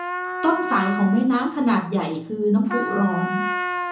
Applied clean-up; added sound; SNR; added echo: none; Trumpet; 6 dB; reverberation time 0.6 s.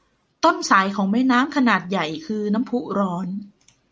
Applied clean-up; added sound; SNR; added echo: none; none; none; none.